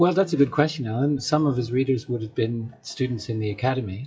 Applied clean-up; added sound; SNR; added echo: classical method WPE with log-MMSE.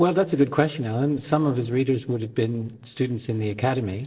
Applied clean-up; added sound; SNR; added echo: neural separator model SepFormer DNS4.